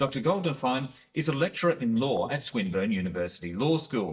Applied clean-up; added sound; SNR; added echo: neural mask model DeepFilterNet 3.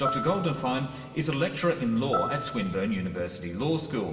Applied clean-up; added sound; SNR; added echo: none; Piano; 9 dB; reverberation time 2.9 s.